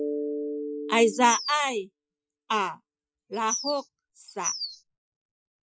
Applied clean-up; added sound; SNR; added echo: classical method Wiener filter.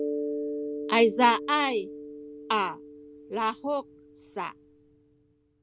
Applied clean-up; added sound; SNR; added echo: none; Mallet percussion + Bird vocalization, bird call, bird song; 6 dB; none.